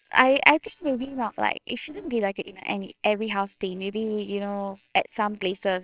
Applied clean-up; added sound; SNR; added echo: neural separator model SepFormer WHAMR!.